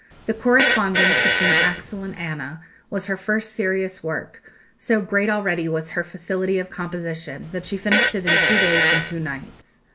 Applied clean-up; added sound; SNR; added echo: none; Fart; -4 dB; none.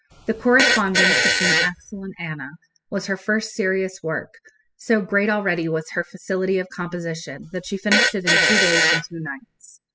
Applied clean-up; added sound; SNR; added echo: classical method spectral subtraction.